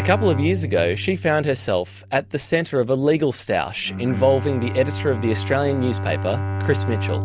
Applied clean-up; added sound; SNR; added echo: none; Bowed string instrument; 6 dB; none.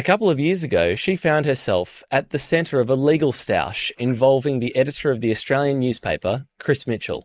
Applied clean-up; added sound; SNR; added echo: neural mask model Resemble Enhance denoiser.